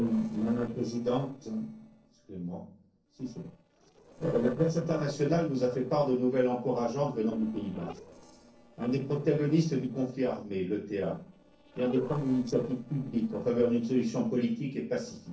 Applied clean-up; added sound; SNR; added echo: neural separator model SepFormer DNS4.